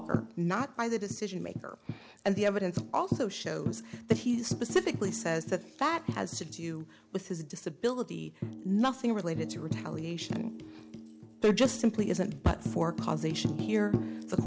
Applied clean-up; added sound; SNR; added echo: none; Tambourine; 6 dB; none.